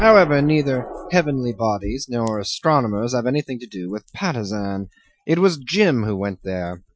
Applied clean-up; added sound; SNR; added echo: classical method Wiener filter.